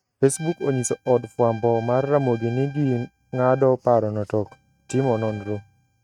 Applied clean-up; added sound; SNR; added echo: neural mask model RNNoise.